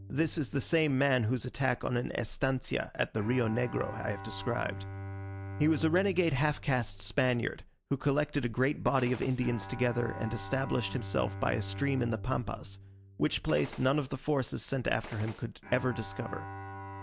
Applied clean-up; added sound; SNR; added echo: none; Gunshot, gunfire + Bowed string instrument; 13 dB; none.